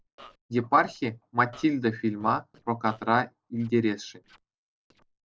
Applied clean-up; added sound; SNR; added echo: neural separator model SepFormer DNS4.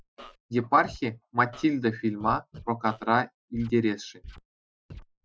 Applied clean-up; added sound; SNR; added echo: classical method Wiener filter.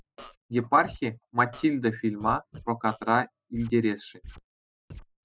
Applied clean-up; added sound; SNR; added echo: classical method spectral subtraction.